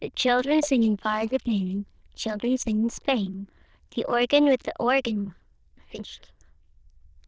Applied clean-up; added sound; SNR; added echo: neural diffusion model UNIVERSE++.